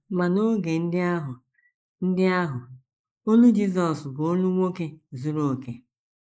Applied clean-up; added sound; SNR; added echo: neural mask model Resemble Enhance denoiser.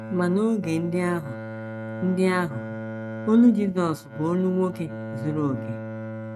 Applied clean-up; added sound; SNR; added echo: neural mask model RNNoise.